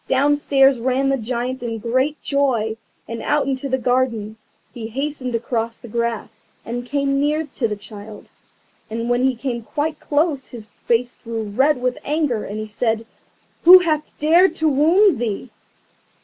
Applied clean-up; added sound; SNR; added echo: none; none; none; none.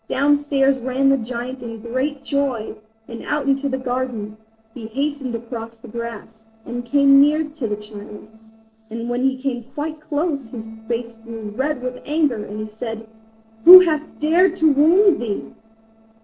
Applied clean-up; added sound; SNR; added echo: neural separator model SepFormer DNS4.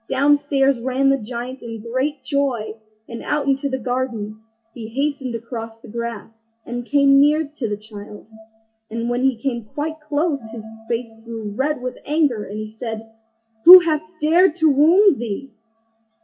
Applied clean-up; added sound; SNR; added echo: classical method WPE with log-MMSE.